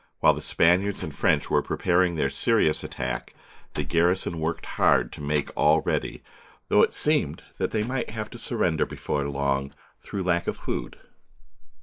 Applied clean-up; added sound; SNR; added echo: neural mask model Resemble Enhance denoiser.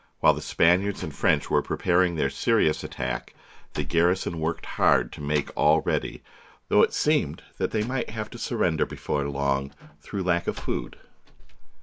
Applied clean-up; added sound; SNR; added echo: none; Slam; 11 dB; none.